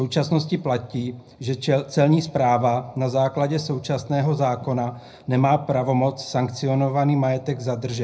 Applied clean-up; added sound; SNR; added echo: none; none; none; reverberation time 0.4 s.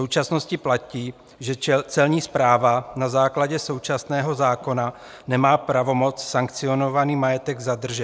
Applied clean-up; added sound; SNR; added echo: none; none; none; none.